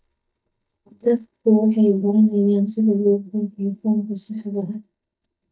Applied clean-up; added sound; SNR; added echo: neural mask model DeepFilterNet 3.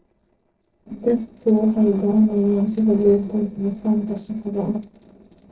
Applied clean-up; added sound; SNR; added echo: neural separator model SepFormer DNS4.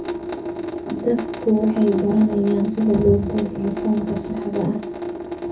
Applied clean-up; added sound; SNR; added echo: none; Drip / Sink (filling or washing) / Water tap, faucet; 7 dB; reverberation time 0.3 s.